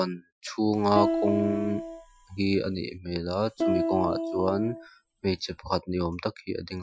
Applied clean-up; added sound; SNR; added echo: classical method Wiener filter.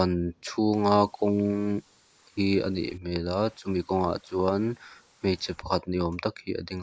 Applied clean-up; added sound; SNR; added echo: neural mask model Resemble Enhance denoiser.